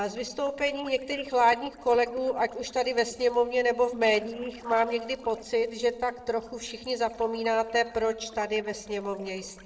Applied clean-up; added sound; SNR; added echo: neural separator model SepFormer DNS4.